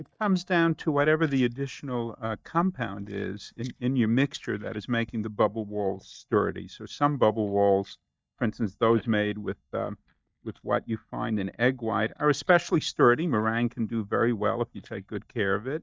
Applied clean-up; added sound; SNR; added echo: neural mask model DeepFilterNet 3.